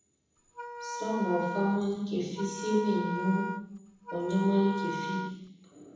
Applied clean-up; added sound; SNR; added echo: none; Wind instrument, woodwind instrument; 7 dB; reverberation time 1.1 s.